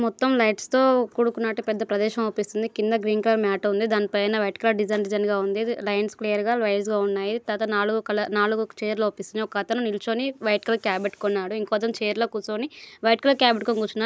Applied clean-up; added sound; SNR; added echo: none; none; none; none.